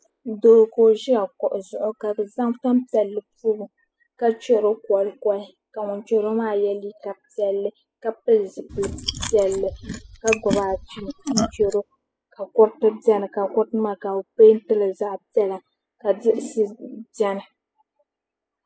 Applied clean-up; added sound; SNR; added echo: classical method spectral subtraction.